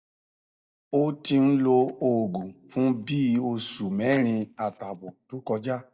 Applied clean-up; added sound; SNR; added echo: neural mask model DeepFilterNet 3.